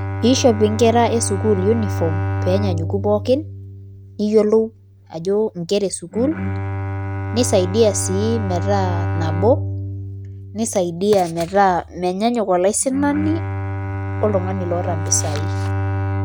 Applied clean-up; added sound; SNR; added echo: none; Bowed string instrument; 4 dB; none.